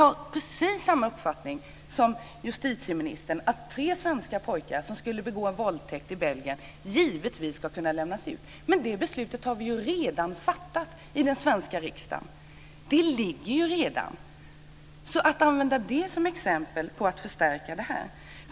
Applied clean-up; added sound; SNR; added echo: none; none; none; none.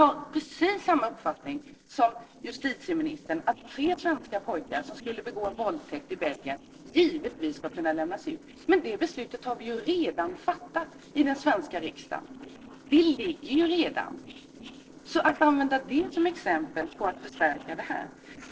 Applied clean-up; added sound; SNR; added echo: neural separator model SepFormer DNS4.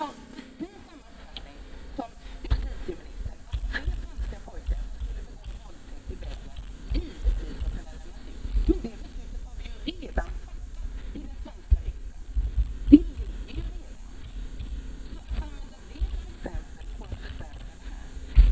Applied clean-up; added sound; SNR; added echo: neural mask model DeepFilterNet 3.